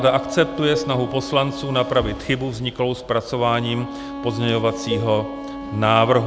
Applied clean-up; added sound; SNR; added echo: none; Bowed string instrument + Dishes, pots, and pans; 11 dB; none.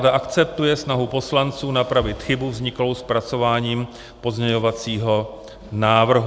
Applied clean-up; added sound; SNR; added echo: none; none; none; none.